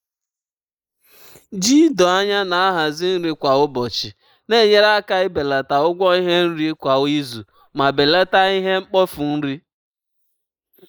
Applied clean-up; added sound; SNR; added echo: neural mask model Resemble Enhance denoiser.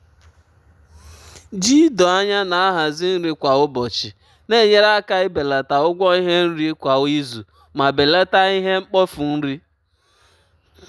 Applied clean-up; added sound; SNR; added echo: none; none; none; none.